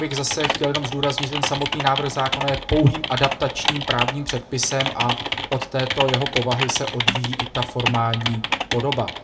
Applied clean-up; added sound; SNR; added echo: none; Typing; 3 dB; reverberation time 0.2 s.